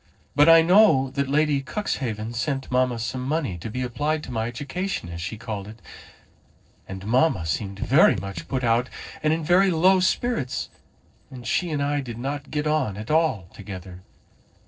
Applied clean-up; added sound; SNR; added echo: neural separator model SepFormer DNS4.